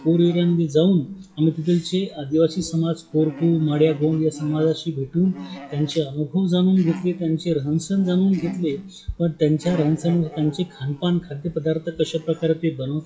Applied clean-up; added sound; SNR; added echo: classical method WPE with log-MMSE.